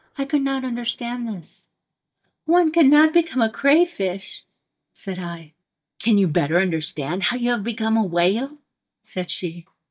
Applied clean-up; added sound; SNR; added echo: neural mask model DeepFilterNet 3.